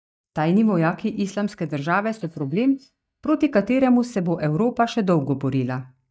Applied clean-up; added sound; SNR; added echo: neural mask model DeepFilterNet 3.